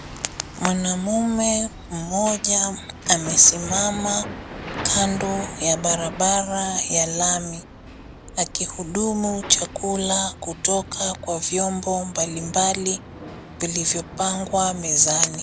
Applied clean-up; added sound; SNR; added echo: none; Hammer; 14 dB; none.